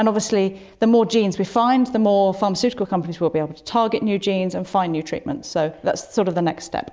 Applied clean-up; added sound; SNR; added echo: none; none; none; none.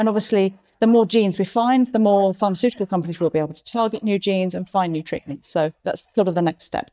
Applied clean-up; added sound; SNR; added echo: neural mask model DeepFilterNet 3.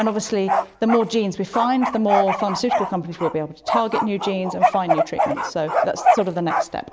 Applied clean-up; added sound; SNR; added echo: none; Bark; 1 dB; none.